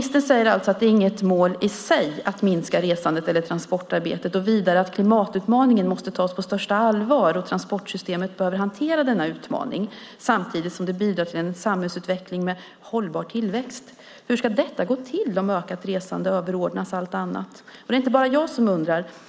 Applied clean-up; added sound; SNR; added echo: none; none; none; none.